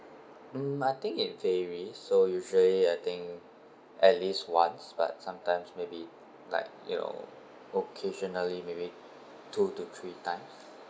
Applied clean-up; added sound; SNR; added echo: none; none; none; none.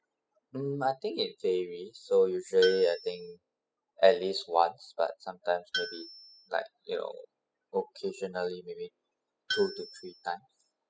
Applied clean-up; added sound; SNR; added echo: classical method spectral subtraction.